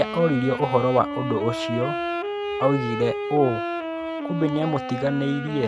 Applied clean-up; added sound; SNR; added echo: none; Wind instrument, woodwind instrument; 5 dB; none.